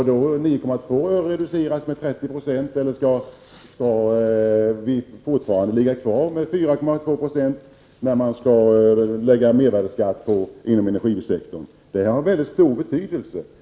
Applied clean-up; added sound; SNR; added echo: none; none; none; none.